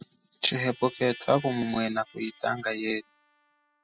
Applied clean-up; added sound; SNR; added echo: classical method spectral subtraction.